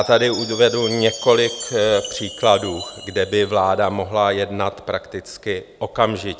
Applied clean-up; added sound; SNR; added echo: none; Chime; 15 dB; none.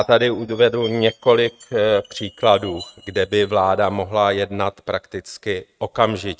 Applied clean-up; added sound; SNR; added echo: neural mask model RNNoise.